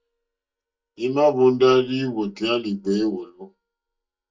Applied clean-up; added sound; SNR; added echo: neural mask model DeepFilterNet 3.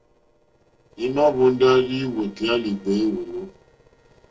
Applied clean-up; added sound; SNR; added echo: neural separator model SepFormer DNS4.